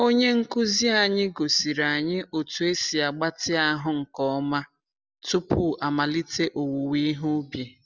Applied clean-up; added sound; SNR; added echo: none; none; none; none.